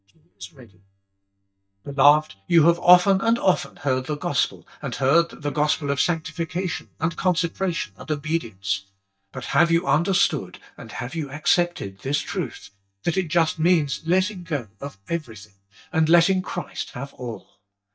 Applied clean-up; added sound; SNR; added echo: neural mask model DeepFilterNet 3.